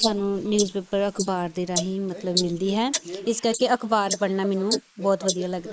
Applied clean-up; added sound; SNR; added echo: neural mask model Resemble Enhance denoiser.